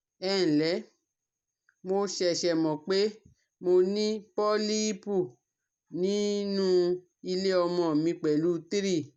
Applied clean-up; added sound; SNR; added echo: none; none; none; none.